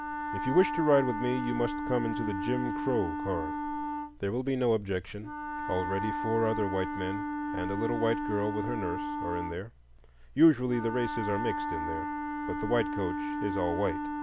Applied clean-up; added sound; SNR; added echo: none; Wind instrument, woodwind instrument; 3 dB; none.